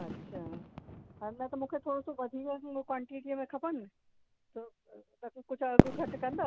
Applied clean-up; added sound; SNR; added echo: none; Fireworks; -4 dB; none.